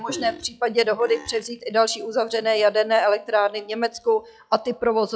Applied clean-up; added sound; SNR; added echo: classical method log-MMSE.